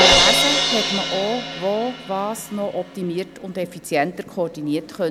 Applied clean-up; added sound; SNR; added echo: none; Crash cymbal; -2 dB; none.